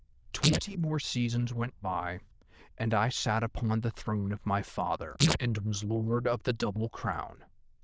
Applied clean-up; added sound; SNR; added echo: neural diffusion model UNIVERSE++.